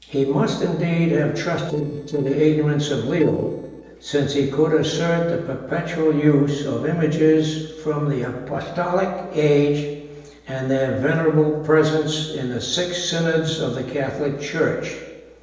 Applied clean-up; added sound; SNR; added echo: neural separator model SepFormer DNS4.